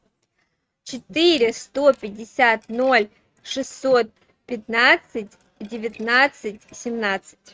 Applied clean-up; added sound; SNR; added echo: neural mask model RNNoise.